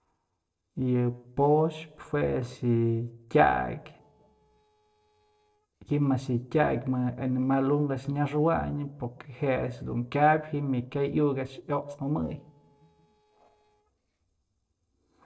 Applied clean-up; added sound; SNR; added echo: neural separator model SepFormer DNS4.